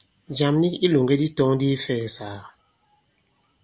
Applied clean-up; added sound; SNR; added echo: none; none; none; none.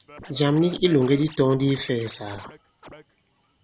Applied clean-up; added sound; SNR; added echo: none; Scratching (performance technique); 20 dB; none.